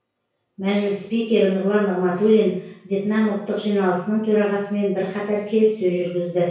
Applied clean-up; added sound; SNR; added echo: none; none; none; reverberation time 0.6 s.